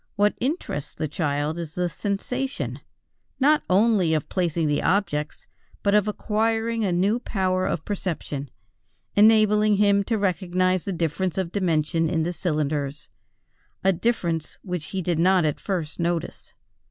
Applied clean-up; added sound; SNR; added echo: none; none; none; none.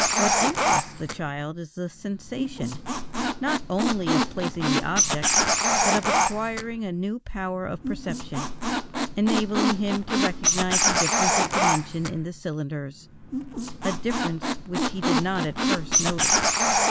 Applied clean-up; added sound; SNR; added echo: none; Squeak; -5 dB; none.